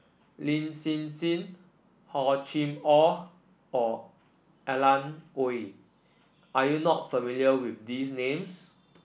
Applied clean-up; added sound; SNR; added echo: none; none; none; none.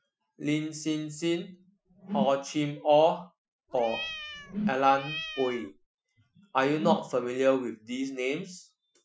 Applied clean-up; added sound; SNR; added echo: classical method Wiener filter.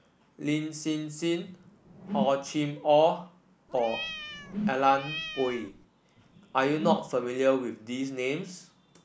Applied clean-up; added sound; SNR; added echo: none; Whoosh, swoosh, swish + Cat; 8 dB; none.